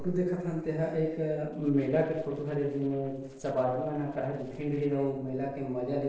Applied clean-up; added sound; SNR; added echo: neural separator model SepFormer DNS4.